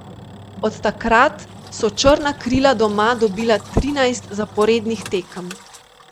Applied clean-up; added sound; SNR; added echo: none; Engine; 17 dB; none.